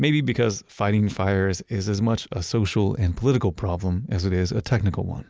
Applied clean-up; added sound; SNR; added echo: none; none; none; none.